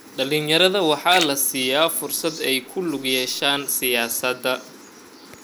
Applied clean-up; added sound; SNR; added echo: none; Splash, splatter; 14 dB; none.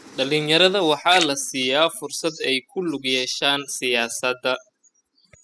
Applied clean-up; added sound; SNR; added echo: classical method spectral subtraction.